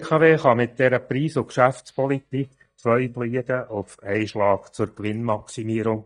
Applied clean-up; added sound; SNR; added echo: neural mask model DeepFilterNet 3.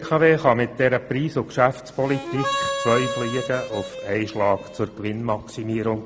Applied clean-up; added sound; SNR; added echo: none; Harmonica; 7 dB; none.